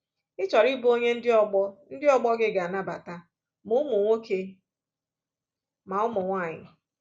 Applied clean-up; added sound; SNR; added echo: none; none; none; none.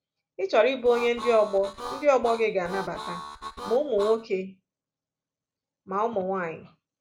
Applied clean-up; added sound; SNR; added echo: none; Harmonica; 11 dB; none.